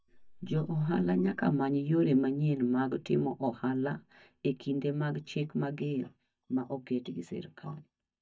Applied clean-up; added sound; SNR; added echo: neural mask model DeepFilterNet 3.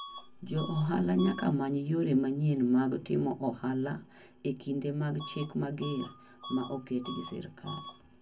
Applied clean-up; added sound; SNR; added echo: none; Bus / Alarm; 17 dB; reverberation time 0.3 s.